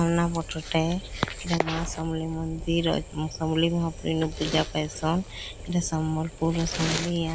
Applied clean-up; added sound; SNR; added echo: none; Train; 13 dB; none.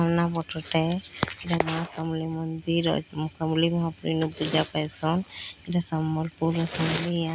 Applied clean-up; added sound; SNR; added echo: none; none; none; none.